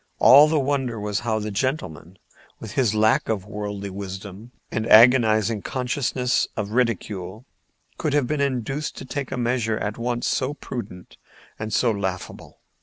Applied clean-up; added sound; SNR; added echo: none; none; none; none.